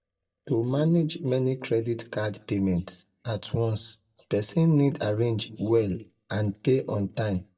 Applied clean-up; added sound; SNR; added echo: neural mask model DeepFilterNet 3.